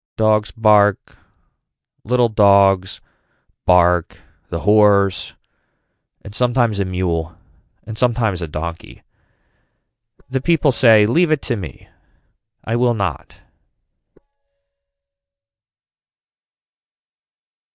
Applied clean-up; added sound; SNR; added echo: neural mask model DeepFilterNet 3.